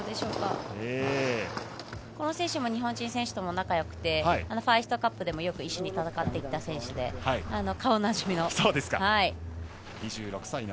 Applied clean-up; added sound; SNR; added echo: none; Bowed string instrument; 14 dB; none.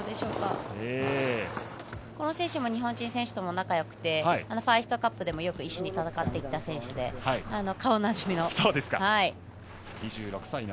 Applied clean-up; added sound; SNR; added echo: none; none; none; none.